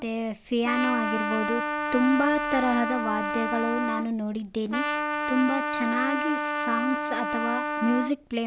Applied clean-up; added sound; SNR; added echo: none; Trumpet; 2 dB; none.